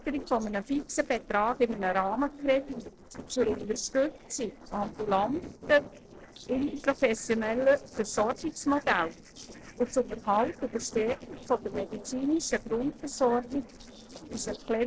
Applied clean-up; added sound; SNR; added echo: neural separator model SepFormer DNS4.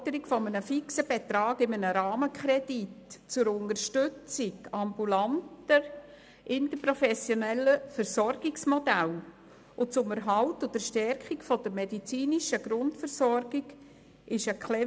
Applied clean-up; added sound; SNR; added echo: none; none; none; none.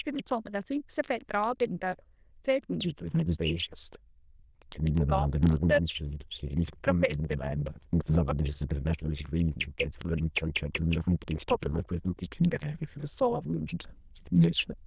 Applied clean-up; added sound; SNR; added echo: neural diffusion model UNIVERSE++.